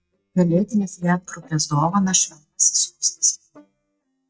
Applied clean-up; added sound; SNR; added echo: neural mask model DeepFilterNet 3.